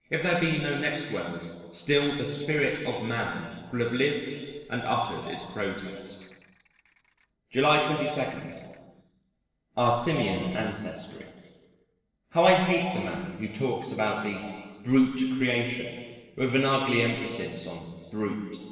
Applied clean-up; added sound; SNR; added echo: neural separator model SepFormer DNS4.